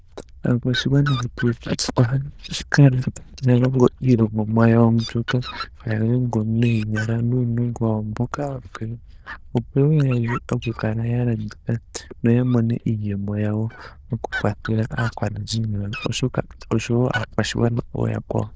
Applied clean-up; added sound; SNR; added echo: neural diffusion model UNIVERSE++.